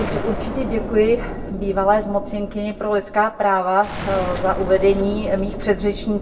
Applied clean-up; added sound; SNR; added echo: none; Explosion; 8 dB; reverberation time 0.2 s.